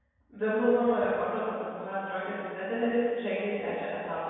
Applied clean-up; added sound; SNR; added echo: none; none; none; reverberation time 1.8 s.